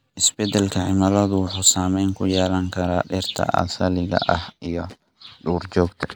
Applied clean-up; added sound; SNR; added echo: none; none; none; none.